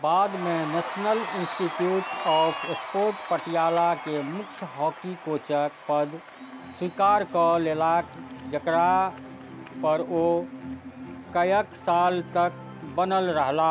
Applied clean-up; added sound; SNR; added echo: none; Cheering; 12 dB; none.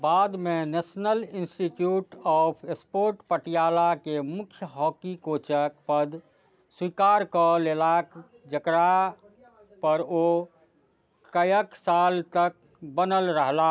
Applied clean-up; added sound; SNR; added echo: none; none; none; none.